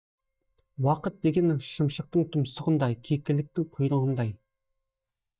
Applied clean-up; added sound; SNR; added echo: neural mask model DeepFilterNet 3.